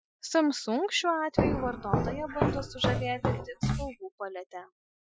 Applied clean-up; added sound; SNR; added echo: classical method Wiener filter.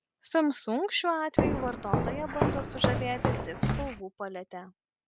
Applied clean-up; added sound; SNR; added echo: none; Walk, footsteps; -3 dB; none.